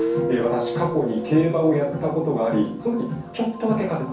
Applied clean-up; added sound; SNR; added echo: none; Guitar; 7 dB; reverberation time 0.6 s.